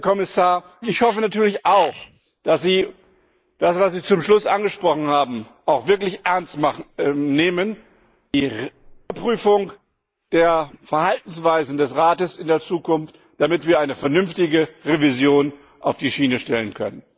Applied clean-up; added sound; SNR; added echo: neural mask model Resemble Enhance denoiser.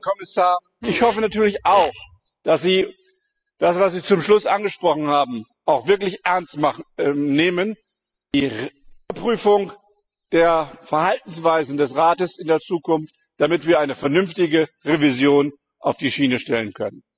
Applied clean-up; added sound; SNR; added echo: classical method spectral subtraction.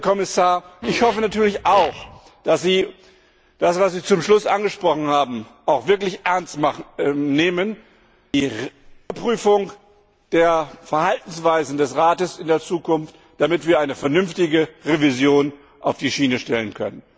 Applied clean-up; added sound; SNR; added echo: none; Fart; 12 dB; none.